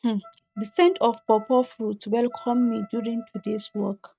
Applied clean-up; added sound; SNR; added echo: neural mask model RNNoise.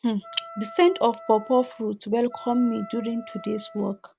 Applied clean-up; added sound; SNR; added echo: none; Wind instrument, woodwind instrument; 18 dB; none.